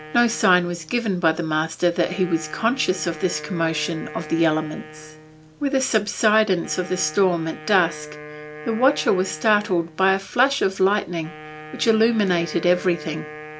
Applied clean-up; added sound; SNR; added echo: none; Wind instrument, woodwind instrument; 17 dB; none.